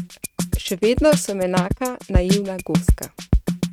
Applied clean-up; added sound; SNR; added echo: neural mask model RNNoise.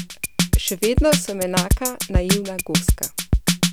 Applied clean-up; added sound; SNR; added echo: none; Drum kit; -5 dB; none.